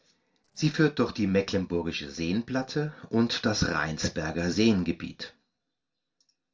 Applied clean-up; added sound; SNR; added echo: neural separator model SepFormer DNS4.